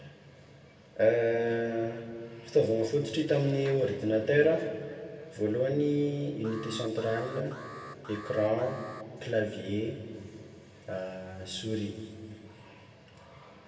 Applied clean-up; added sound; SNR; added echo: none; Alarm; 16 dB; reverberation time 1.9 s.